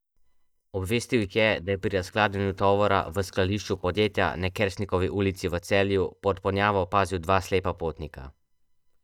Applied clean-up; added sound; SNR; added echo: neural mask model DeepFilterNet 3.